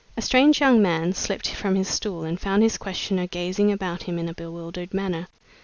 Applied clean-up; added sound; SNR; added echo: none; none; none; none.